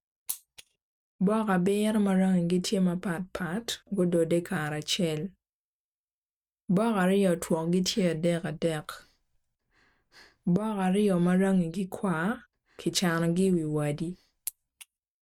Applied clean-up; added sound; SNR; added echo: neural mask model RNNoise.